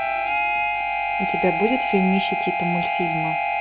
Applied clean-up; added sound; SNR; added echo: none; Harmonica; -4 dB; none.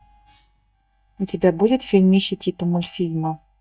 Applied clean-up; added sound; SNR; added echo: neural mask model DeepFilterNet 3.